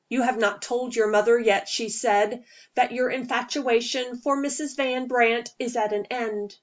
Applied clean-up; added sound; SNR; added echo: none; none; none; none.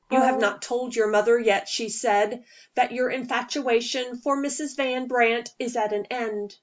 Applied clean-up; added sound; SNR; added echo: none; Brass instrument; 1 dB; none.